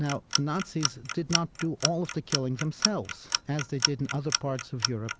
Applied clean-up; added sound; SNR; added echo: none; Clock; 1 dB; none.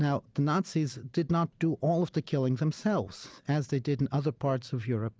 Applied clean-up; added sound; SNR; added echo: none; none; none; none.